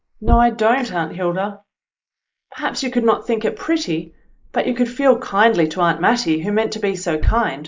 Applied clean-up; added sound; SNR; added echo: neural mask model Resemble Enhance denoiser.